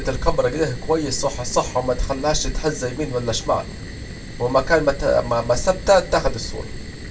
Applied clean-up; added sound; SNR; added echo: none; Fire; 12 dB; reverberation time 0.1 s.